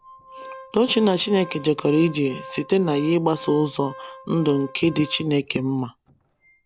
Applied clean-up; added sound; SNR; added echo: none; Organ; 19 dB; none.